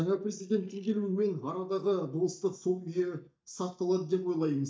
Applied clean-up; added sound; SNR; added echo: neural mask model DeepFilterNet 3.